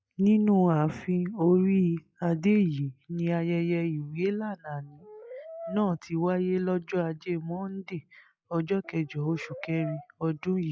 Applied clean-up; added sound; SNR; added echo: classical method log-MMSE.